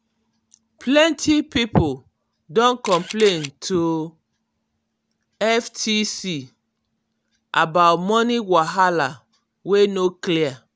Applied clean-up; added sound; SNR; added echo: none; Camera; 11 dB; none.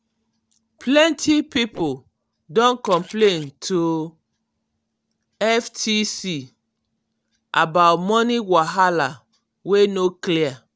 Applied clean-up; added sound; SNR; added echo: neural separator model SepFormer DNS4.